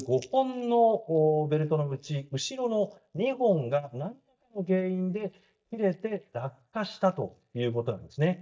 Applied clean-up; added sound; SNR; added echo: neural mask model DeepFilterNet 3.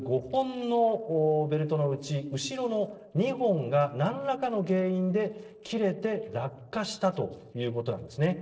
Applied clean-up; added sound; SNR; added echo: neural separator model SepFormer DNS4.